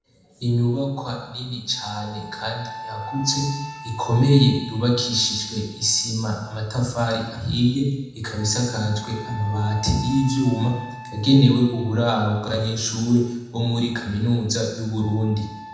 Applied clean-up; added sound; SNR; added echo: none; Wind instrument, woodwind instrument; 17 dB; reverberation time 1.0 s.